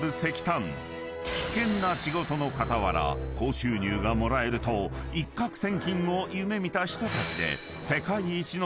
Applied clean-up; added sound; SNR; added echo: none; none; none; none.